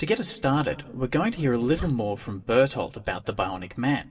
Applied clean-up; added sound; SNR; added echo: neural mask model DeepFilterNet 3.